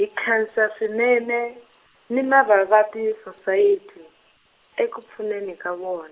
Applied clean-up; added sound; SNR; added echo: none; none; none; none.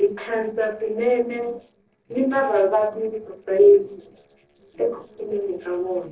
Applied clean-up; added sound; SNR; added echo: neural separator model SepFormer DNS4.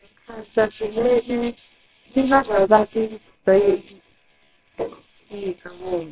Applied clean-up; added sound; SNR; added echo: neural separator model SepFormer WHAMR!.